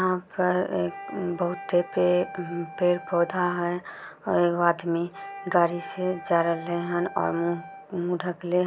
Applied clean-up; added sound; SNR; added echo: none; Wind instrument, woodwind instrument; 16 dB; none.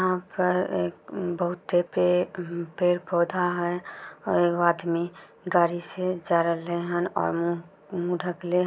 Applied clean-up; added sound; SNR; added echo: none; none; none; none.